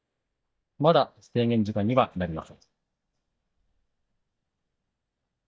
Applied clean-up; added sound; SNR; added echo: neural mask model DeepFilterNet 3.